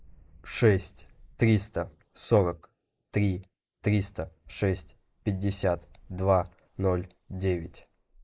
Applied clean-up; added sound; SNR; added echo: neural mask model Resemble Enhance denoiser.